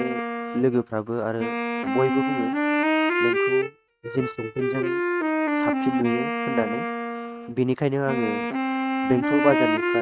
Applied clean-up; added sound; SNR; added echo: neural mask model RNNoise.